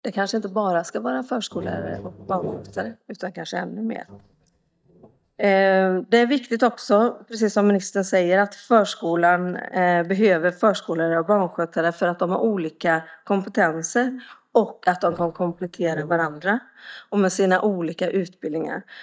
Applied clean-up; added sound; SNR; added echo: neural mask model DeepFilterNet 3.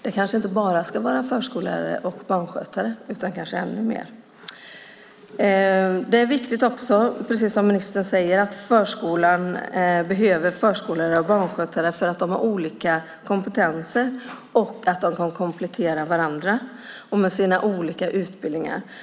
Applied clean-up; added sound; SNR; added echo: none; none; none; none.